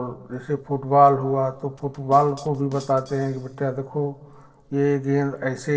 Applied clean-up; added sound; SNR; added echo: neural separator model SepFormer DNS4.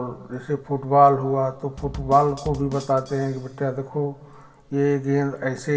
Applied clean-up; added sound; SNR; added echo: none; Bass drum / Snare drum; 15 dB; reverberation time 1.8 s.